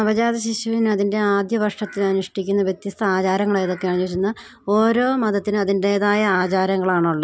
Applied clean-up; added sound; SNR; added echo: none; none; none; none.